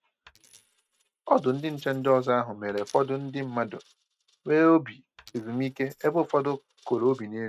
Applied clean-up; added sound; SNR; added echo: neural mask model RNNoise.